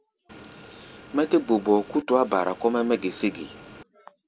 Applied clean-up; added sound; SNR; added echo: none; Motor vehicle (road) / Engine; 19 dB; none.